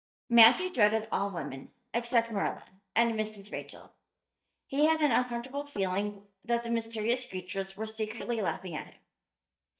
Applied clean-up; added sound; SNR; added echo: neural mask model DeepFilterNet 3.